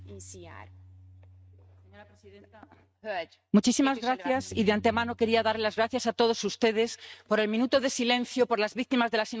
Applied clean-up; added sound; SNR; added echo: neural mask model RNNoise.